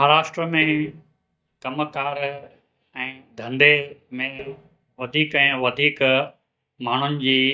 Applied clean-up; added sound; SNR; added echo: neural mask model DeepFilterNet 3.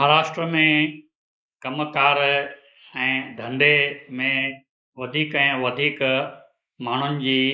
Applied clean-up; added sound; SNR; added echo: neural mask model Resemble Enhance denoiser.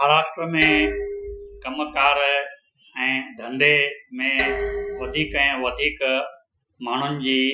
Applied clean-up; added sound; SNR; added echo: classical method Wiener filter.